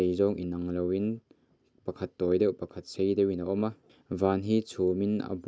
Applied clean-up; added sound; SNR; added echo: none; none; none; none.